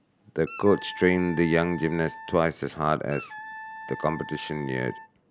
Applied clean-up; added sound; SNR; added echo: none; Wind instrument, woodwind instrument; 14 dB; none.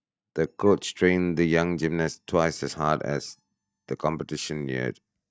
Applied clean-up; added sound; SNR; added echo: neural mask model DeepFilterNet 3.